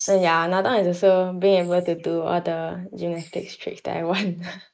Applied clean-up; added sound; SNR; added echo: neural mask model Resemble Enhance denoiser.